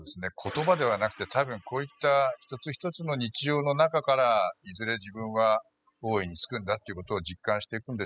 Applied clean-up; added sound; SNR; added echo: classical method spectral subtraction.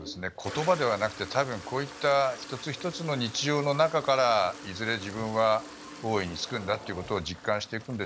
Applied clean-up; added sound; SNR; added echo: none; Toilet flush; 15 dB; none.